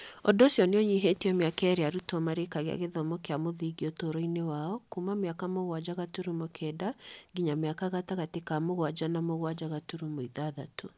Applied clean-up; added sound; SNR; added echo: none; none; none; none.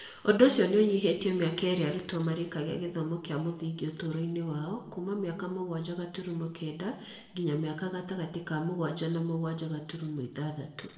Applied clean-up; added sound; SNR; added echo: none; none; none; reverberation time 0.8 s.